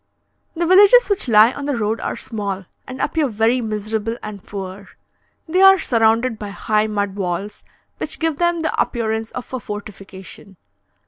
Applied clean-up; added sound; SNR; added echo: none; none; none; none.